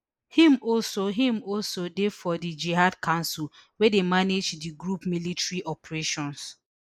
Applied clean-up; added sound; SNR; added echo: neural mask model Resemble Enhance denoiser.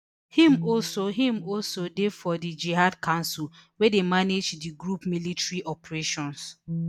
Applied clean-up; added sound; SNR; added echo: neural mask model DeepFilterNet 3.